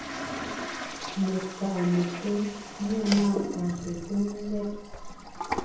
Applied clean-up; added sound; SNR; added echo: none; Toilet flush; 6 dB; reverberation time 0.9 s.